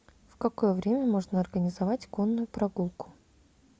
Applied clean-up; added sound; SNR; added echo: none; none; none; none.